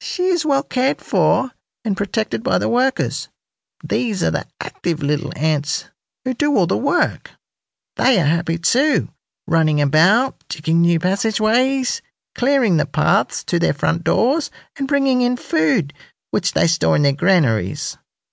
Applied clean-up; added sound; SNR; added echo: none; none; none; none.